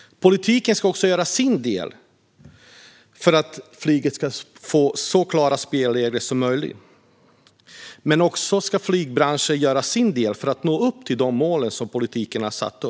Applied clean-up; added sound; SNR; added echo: none; none; none; none.